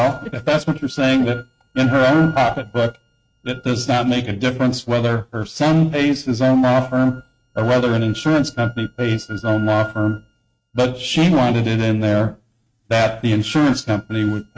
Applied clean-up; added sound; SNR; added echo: neural mask model RNNoise.